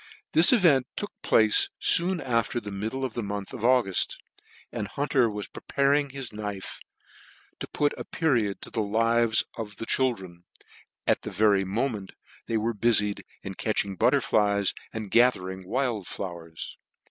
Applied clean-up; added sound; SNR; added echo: none; none; none; none.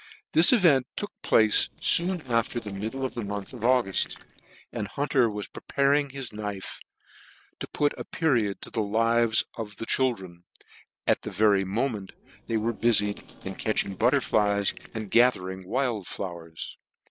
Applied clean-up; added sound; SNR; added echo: neural separator model SepFormer DNS4.